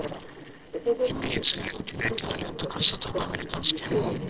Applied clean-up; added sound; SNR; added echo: neural separator model SepFormer DNS4.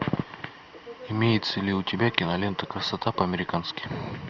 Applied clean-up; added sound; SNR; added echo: none; Subway, metro, underground; 20 dB; none.